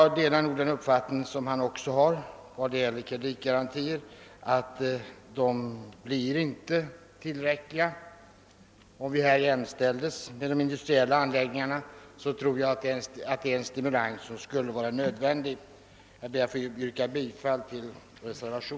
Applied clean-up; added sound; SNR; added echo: none; none; none; none.